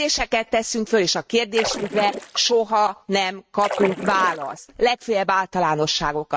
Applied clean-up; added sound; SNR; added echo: neural mask model RNNoise.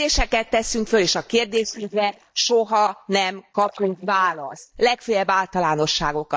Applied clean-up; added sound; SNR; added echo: neural mask model DeepFilterNet 3.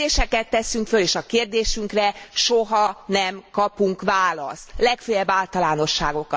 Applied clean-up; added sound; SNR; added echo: none; none; none; none.